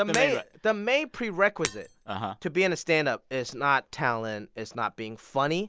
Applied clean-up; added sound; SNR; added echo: none; Shatter; 14 dB; none.